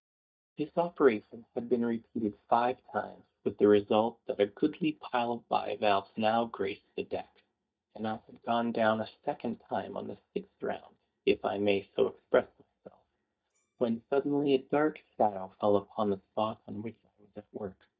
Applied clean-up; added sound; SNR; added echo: neural mask model DeepFilterNet 3.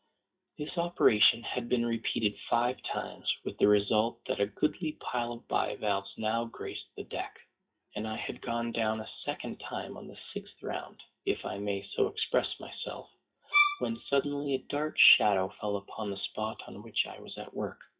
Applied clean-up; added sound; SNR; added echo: classical method WPE with log-MMSE.